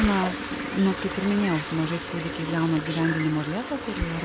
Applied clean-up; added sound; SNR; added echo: none; Bird + Toilet flush; 6 dB; none.